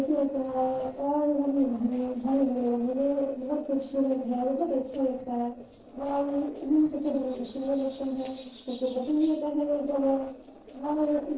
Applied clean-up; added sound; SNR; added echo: neural separator model SepFormer DNS4.